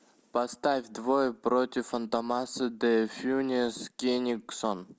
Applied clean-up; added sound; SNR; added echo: none; none; none; none.